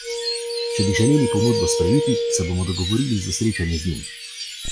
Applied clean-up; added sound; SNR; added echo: classical method log-MMSE.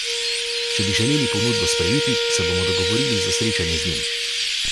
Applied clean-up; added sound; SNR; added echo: none; Wind instrument, woodwind instrument + Chirp, tweet; -4 dB; none.